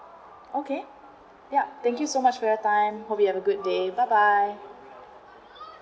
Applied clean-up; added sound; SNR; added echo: none; none; none; none.